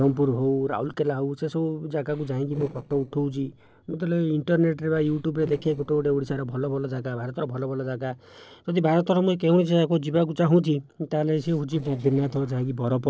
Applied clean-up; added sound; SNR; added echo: neural separator model SepFormer DNS4.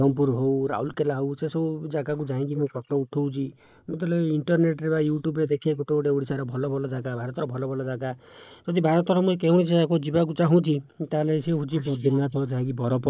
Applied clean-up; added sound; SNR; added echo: neural mask model Resemble Enhance denoiser.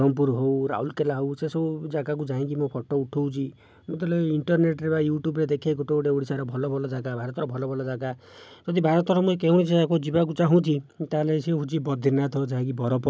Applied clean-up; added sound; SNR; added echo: none; none; none; none.